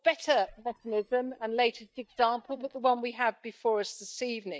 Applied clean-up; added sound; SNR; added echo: neural mask model DeepFilterNet 3.